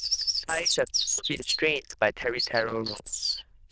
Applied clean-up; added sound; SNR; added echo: neural diffusion model UNIVERSE++.